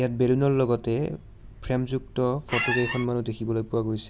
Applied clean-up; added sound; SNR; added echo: none; Squeak; 2 dB; none.